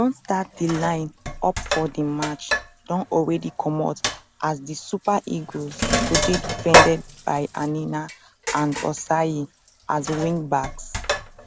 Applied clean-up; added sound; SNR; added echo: none; Sink (filling or washing); 1 dB; none.